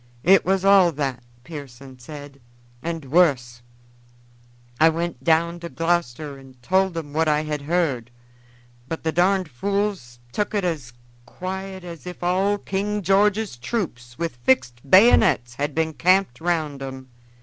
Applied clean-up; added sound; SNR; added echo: none; none; none; none.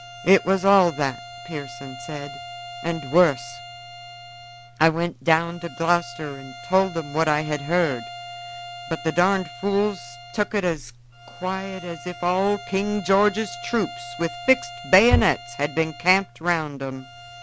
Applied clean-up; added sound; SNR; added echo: none; Bowed string instrument; 15 dB; none.